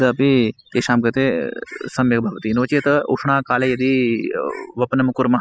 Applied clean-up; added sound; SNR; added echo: classical method spectral subtraction.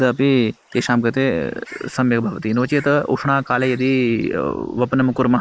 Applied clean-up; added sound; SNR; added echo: neural mask model Resemble Enhance denoiser.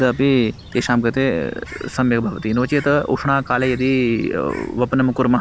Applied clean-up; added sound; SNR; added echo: none; Bird; 19 dB; none.